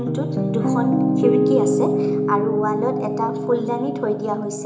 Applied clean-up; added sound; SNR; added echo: none; Piano; -4 dB; reverberation time 0.8 s.